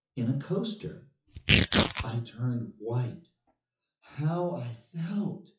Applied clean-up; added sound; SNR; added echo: classical method WPE with log-MMSE.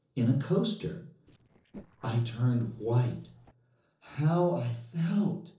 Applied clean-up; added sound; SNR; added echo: neural separator model SepFormer DNS4.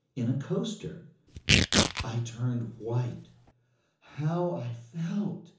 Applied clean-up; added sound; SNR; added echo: none; Tearing; -4 dB; reverberation time 0.7 s.